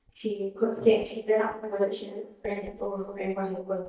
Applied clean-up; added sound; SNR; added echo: neural mask model DeepFilterNet 3.